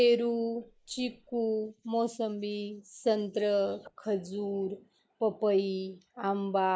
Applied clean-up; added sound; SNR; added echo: neural mask model Resemble Enhance denoiser.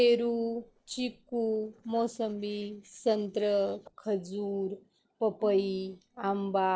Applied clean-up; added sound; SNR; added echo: neural separator model SepFormer DNS4.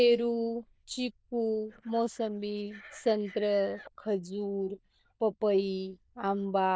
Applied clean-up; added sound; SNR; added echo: neural diffusion model UNIVERSE++.